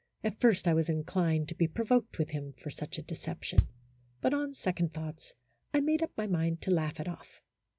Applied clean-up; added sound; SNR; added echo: none; Bass drum; 4 dB; none.